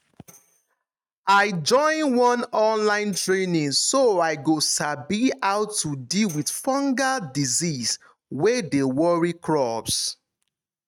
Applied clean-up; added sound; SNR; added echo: neural mask model RNNoise.